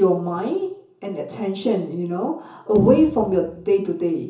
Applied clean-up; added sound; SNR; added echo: none; Thump, thud; 19 dB; reverberation time 0.7 s.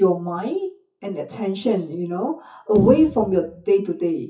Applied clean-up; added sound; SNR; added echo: classical method WPE with log-MMSE.